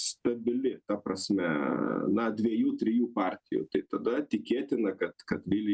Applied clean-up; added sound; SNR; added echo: none; none; none; none.